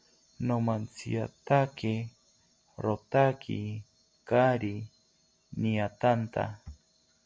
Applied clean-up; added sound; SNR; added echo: none; none; none; none.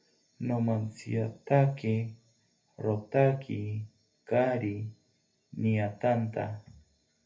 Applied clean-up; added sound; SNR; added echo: none; none; none; reverberation time 0.3 s.